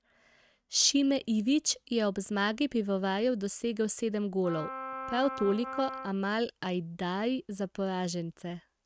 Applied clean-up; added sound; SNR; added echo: neural mask model RNNoise.